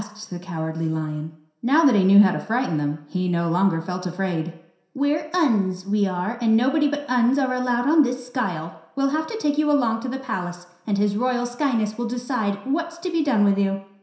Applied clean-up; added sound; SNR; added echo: none; none; none; reverberation time 0.7 s.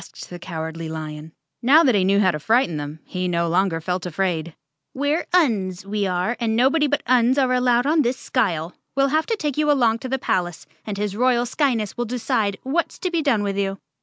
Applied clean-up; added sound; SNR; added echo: none; none; none; none.